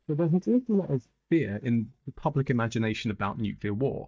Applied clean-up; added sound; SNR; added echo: neural mask model DeepFilterNet 3.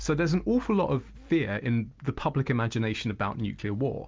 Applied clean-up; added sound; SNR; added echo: none; none; none; none.